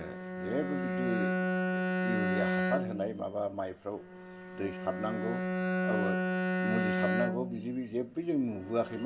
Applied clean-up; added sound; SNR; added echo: none; Bowed string instrument; -2 dB; reverberation time 1.0 s.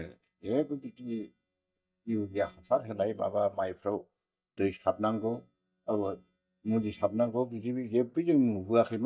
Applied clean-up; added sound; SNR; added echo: neural mask model DeepFilterNet 3.